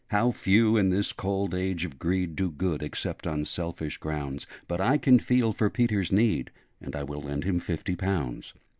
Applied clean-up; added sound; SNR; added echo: none; none; none; none.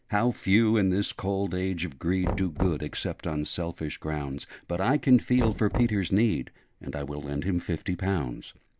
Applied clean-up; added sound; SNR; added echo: none; Knock; 11 dB; none.